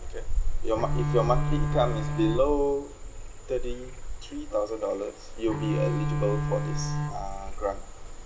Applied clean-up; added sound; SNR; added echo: none; Frog + Bowed string instrument; -1 dB; none.